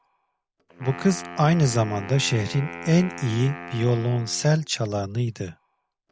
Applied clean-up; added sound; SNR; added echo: none; Wind instrument, woodwind instrument; 15 dB; none.